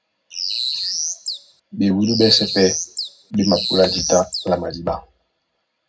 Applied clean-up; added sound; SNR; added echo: none; Bird; 4 dB; reverberation time 0.3 s.